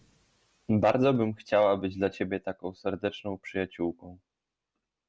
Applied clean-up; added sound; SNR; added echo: none; none; none; none.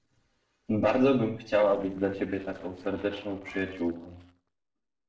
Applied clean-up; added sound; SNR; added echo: neural separator model SepFormer DNS4.